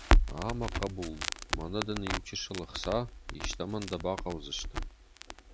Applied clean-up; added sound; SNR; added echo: none; Crackle; -5 dB; none.